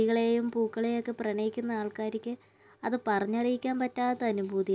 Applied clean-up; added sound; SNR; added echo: none; none; none; none.